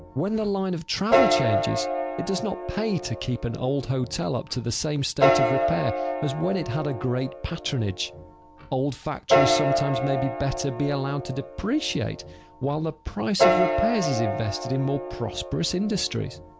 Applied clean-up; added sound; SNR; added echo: none; Piano; 0 dB; none.